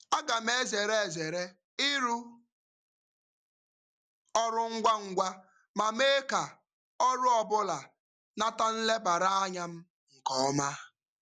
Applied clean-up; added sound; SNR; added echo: none; none; none; none.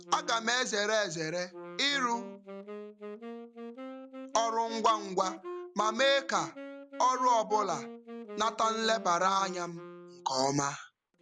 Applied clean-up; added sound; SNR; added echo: none; Wind instrument, woodwind instrument; 13 dB; none.